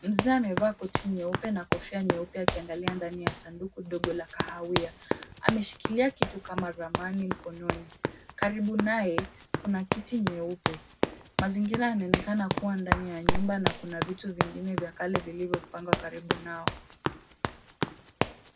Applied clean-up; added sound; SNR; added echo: none; Run; 0 dB; reverberation time 0.3 s.